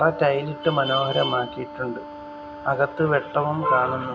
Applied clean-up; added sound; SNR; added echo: none; Wind instrument, woodwind instrument; 15 dB; none.